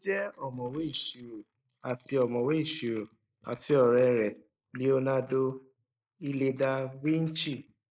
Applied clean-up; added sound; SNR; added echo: neural mask model Resemble Enhance denoiser.